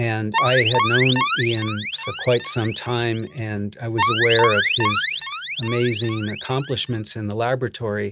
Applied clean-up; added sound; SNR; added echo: none; Alarm; 0 dB; none.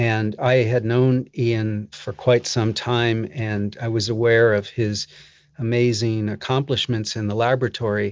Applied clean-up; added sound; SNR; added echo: none; none; none; none.